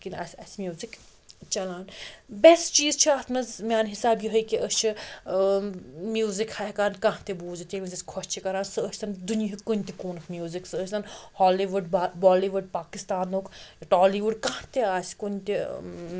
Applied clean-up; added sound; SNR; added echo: none; none; none; none.